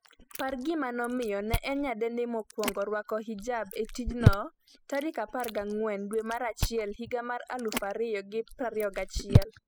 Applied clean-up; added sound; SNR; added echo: classical method spectral subtraction.